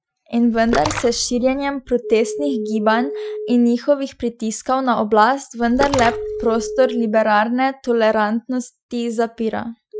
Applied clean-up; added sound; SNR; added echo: classical method Wiener filter.